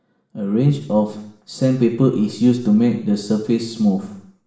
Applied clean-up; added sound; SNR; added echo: none; none; none; reverberation time 0.7 s.